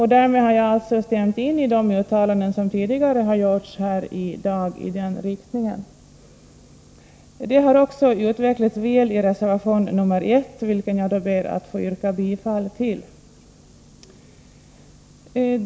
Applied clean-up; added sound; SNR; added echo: none; none; none; none.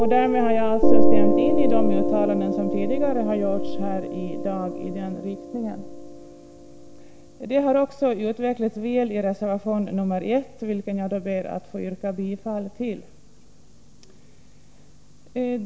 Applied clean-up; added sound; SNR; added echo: none; Piano; -4 dB; none.